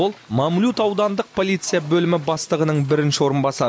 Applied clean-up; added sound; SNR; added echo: none; none; none; none.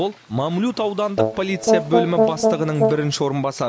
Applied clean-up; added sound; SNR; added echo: none; Brass instrument; -2 dB; none.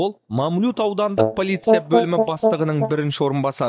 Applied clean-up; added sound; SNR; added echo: neural mask model DeepFilterNet 3.